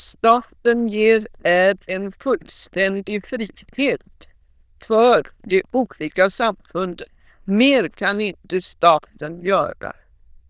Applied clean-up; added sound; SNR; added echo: neural diffusion model UNIVERSE++.